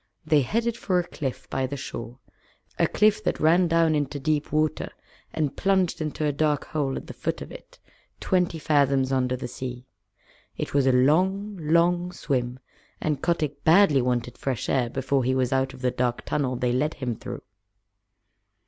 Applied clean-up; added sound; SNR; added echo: none; none; none; none.